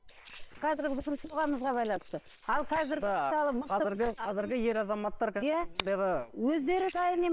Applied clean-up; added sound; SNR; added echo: neural separator model SepFormer WHAM!.